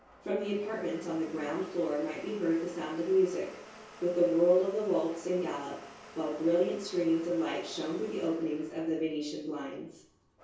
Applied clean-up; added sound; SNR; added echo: none; Domestic sounds, home sounds; 19 dB; reverberation time 0.6 s.